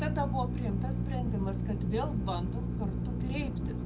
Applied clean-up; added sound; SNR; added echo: none; Drill; -5 dB; none.